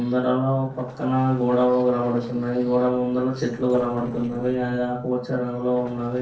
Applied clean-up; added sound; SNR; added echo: neural separator model SepFormer DNS4.